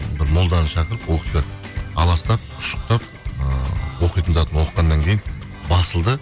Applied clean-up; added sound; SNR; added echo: none; none; none; none.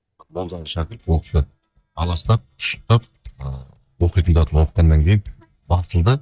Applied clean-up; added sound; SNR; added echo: neural mask model DeepFilterNet 3.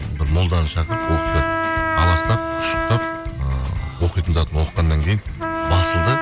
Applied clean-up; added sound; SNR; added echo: none; Trumpet; 5 dB; none.